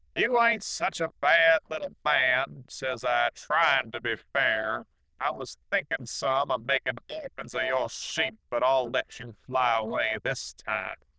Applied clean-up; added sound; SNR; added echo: neural diffusion model UNIVERSE++.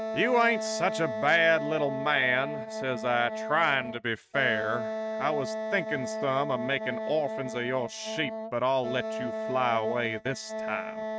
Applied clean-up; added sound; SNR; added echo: neural mask model RNNoise.